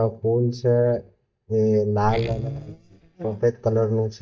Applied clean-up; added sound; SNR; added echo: neural mask model DeepFilterNet 3.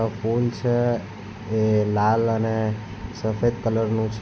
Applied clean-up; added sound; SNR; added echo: none; none; none; none.